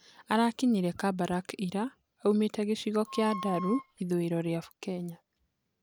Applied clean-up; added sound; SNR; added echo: none; Wind instrument, woodwind instrument; 10 dB; none.